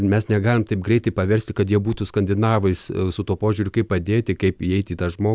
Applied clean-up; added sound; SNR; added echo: none; none; none; none.